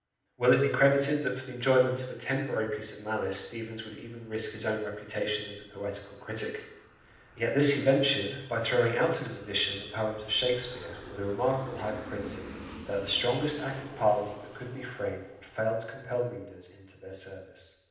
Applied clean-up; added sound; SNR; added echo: none; Aircraft; 19 dB; reverberation time 0.9 s.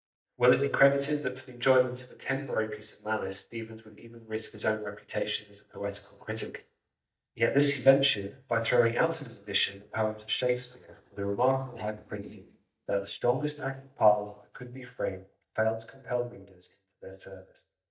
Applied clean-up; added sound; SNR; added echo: neural mask model DeepFilterNet 3.